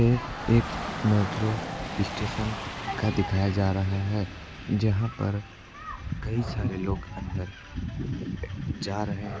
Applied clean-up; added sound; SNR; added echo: none; Rain / Dog; 12 dB; none.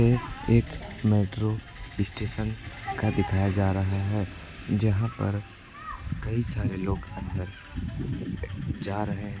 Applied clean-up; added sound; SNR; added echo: none; none; none; none.